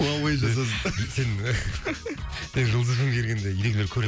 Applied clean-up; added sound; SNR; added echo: none; none; none; none.